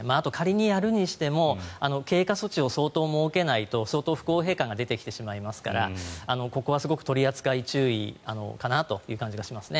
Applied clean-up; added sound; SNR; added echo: none; none; none; none.